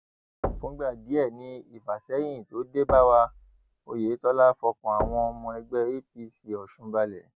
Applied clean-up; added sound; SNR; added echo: none; Knock / Wood / Percussion; 12 dB; none.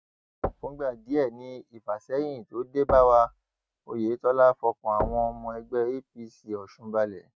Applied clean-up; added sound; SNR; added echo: neural mask model RNNoise.